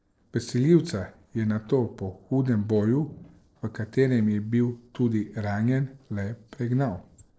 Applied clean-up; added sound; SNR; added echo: neural separator model SepFormer DNS4.